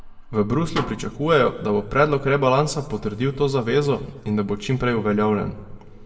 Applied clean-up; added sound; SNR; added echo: none; Snare drum; 15 dB; reverberation time 1.2 s.